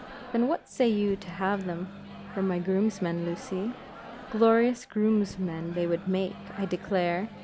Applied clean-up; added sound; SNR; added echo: none; Microwave oven; 15 dB; none.